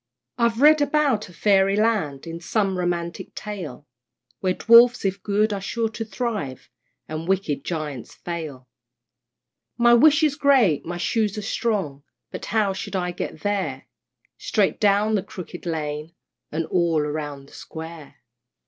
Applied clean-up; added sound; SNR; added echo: none; none; none; none.